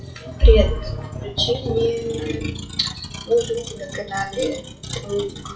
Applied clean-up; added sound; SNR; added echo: classical method WPE with log-MMSE.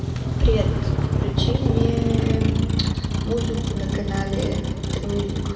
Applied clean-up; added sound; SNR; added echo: none; Motor vehicle (road); -4 dB; reverberation time 2.2 s.